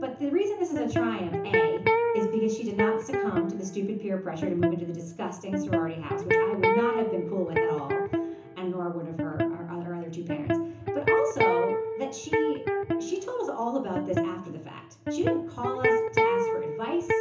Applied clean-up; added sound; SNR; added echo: none; Electric guitar; -4 dB; reverberation time 0.7 s.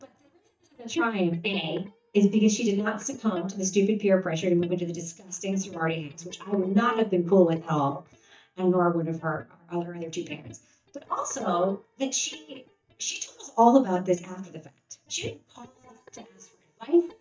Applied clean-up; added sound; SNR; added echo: neural mask model DeepFilterNet 3.